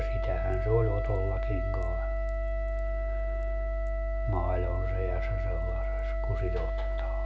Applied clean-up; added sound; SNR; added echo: none; Wind instrument, woodwind instrument; 8 dB; none.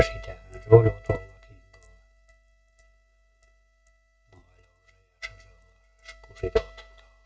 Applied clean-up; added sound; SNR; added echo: neural mask model RNNoise.